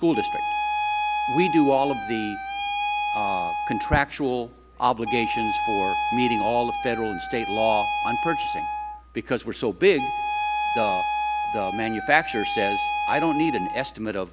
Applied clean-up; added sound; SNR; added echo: none; Wind instrument, woodwind instrument; 1 dB; none.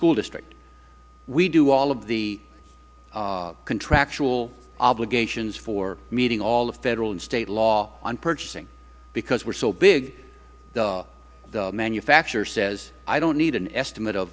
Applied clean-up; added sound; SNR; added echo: none; none; none; none.